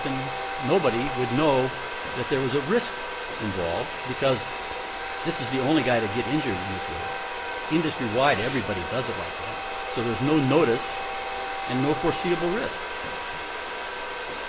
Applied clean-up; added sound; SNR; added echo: none; Domestic sounds, home sounds; 4 dB; none.